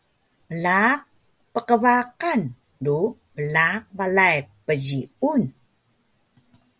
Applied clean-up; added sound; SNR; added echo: none; none; none; none.